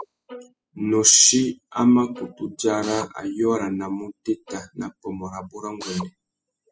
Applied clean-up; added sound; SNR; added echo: classical method spectral subtraction.